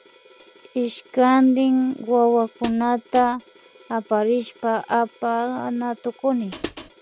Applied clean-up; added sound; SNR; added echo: none; Hi-hat; 18 dB; none.